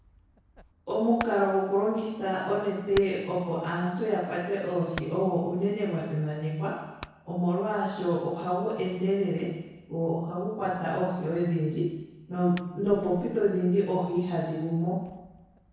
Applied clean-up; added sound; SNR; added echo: none; Hammer; 20 dB; reverberation time 1.0 s.